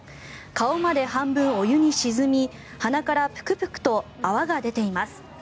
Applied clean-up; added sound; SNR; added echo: none; none; none; none.